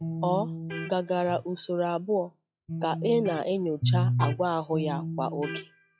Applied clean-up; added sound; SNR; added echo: classical method log-MMSE.